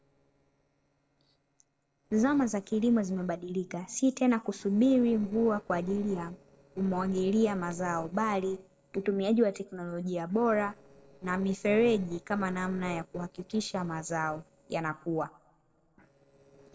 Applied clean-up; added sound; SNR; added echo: neural separator model SepFormer DNS4.